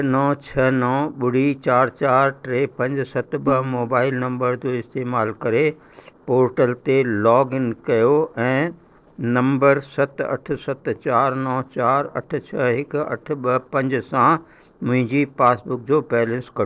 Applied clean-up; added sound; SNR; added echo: neural separator model SepFormer DNS4.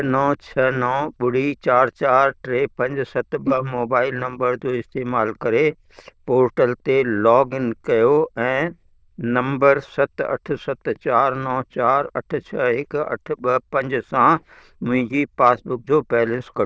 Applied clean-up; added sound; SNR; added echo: neural diffusion model UNIVERSE++.